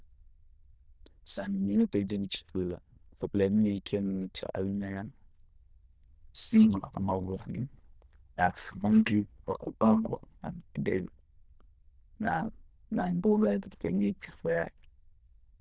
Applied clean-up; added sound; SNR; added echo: neural diffusion model UNIVERSE++.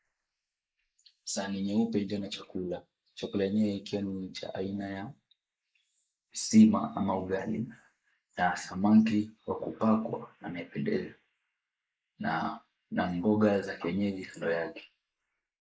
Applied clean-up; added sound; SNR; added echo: neural mask model Resemble Enhance denoiser.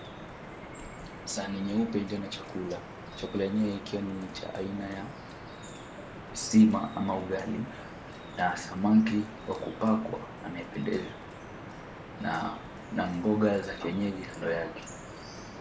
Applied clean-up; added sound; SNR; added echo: none; Drip; 12 dB; none.